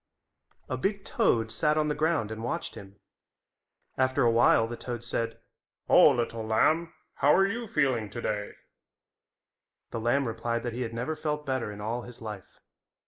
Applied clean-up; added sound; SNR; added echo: neural mask model Resemble Enhance denoiser.